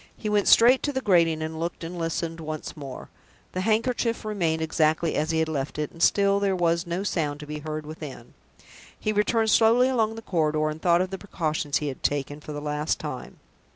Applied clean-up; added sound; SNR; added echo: none; none; none; none.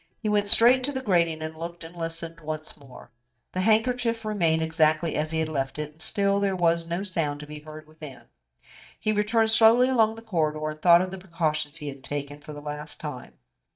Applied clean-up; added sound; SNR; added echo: neural mask model DeepFilterNet 3.